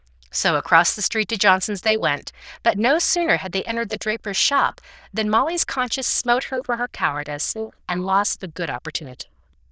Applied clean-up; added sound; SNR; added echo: neural diffusion model UNIVERSE++.